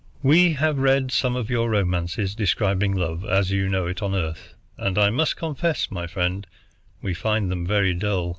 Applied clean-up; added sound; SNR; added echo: none; none; none; none.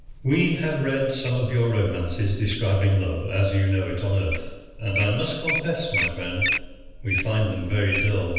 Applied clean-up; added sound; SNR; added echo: none; Wild animals; 8 dB; reverberation time 1.1 s.